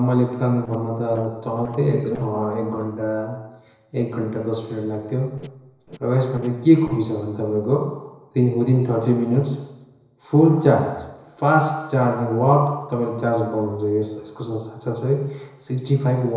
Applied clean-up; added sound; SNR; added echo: neural separator model SepFormer DNS4.